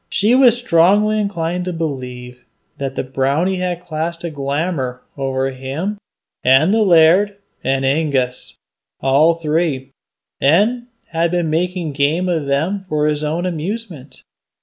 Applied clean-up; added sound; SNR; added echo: none; none; none; none.